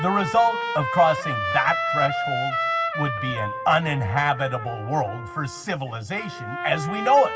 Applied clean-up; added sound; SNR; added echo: none; Trumpet; 5 dB; reverberation time 1.5 s.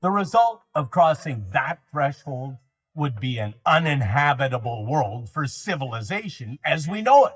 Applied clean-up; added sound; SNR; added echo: neural mask model DeepFilterNet 3.